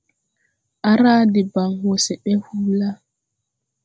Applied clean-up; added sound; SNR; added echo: none; none; none; none.